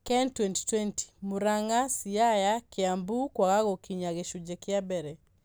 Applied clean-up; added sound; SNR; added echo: none; none; none; none.